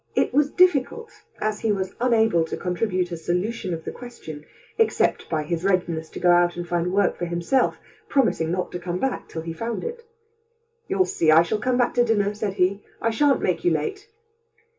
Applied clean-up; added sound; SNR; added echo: none; none; none; reverberation time 0.2 s.